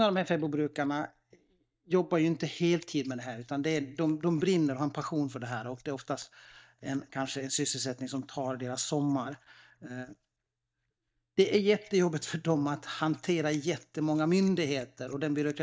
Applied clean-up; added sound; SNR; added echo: neural mask model DeepFilterNet 3.